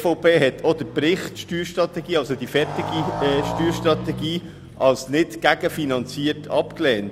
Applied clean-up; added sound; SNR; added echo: none; Motorcycle; 11 dB; none.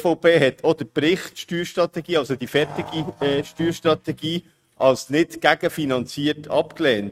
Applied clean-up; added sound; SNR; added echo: neural mask model RNNoise.